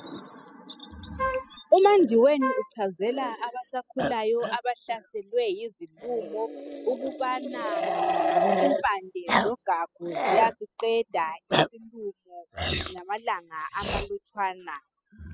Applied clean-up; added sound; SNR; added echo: classical method spectral subtraction.